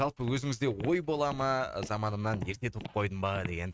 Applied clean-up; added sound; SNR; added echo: neural mask model RNNoise.